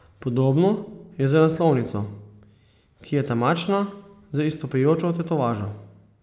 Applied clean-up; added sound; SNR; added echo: none; none; none; none.